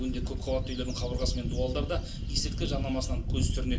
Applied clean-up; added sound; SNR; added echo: none; Wind / Bird; -3 dB; reverberation time 0.2 s.